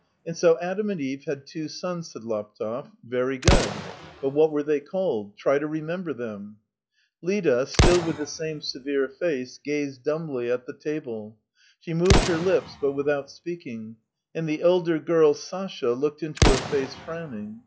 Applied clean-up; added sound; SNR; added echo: classical method log-MMSE.